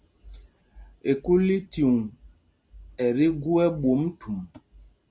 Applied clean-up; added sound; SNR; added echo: none; none; none; none.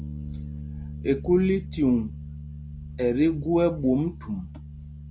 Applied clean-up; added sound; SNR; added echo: none; Bass guitar; 11 dB; none.